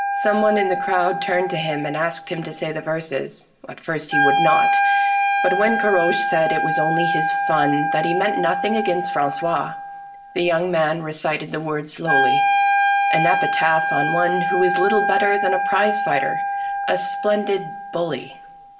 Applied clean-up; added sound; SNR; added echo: none; Wind instrument, woodwind instrument; -1 dB; reverberation time 0.5 s.